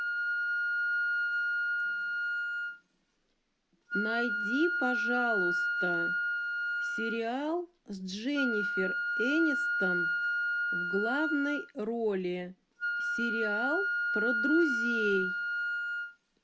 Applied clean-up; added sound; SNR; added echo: none; Wind instrument, woodwind instrument; -3 dB; none.